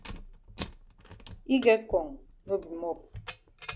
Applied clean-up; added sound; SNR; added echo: none; Keys jangling; 13 dB; none.